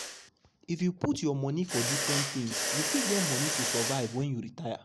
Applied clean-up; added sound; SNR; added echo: none; Mechanisms; 1 dB; none.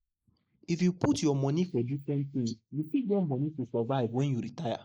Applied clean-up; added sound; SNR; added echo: neural mask model Resemble Enhance denoiser.